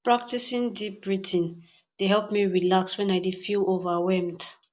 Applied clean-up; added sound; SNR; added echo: none; none; none; none.